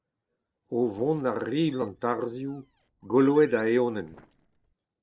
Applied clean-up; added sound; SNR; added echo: neural separator model SepFormer DNS4.